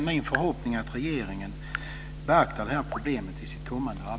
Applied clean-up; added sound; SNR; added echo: none; Raindrop / Drip; 12 dB; none.